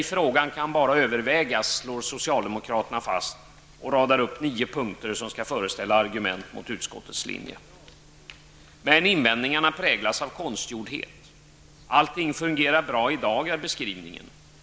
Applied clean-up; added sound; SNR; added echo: none; none; none; none.